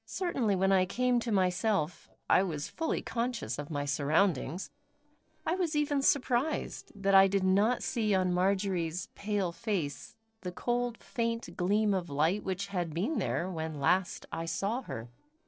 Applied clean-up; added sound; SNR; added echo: neural separator model SepFormer DNS4.